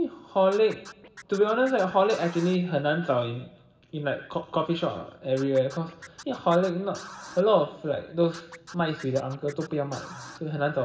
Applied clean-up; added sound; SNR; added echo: none; Scratching (performance technique); 20 dB; reverberation time 0.7 s.